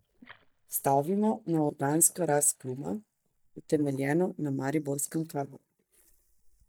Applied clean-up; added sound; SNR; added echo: neural mask model DeepFilterNet 3.